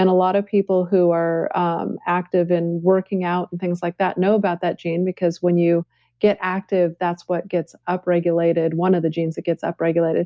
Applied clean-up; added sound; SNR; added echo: none; none; none; none.